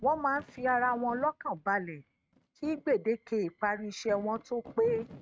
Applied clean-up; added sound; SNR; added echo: neural mask model RNNoise.